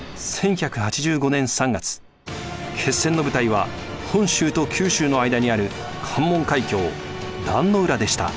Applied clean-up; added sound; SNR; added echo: none; none; none; none.